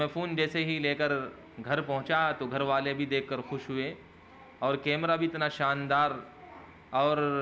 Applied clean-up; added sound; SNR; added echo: none; none; none; none.